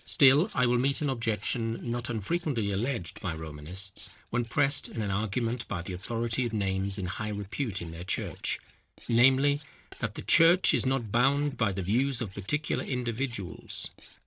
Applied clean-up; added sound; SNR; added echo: neural separator model SepFormer DNS4.